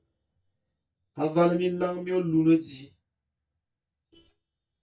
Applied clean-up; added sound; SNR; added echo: neural mask model DeepFilterNet 3.